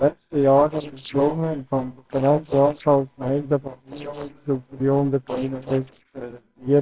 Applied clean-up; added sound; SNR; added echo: neural separator model SepFormer WHAMR!.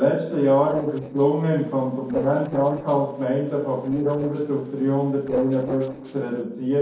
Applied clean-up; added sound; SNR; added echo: neural separator model SepFormer DNS4.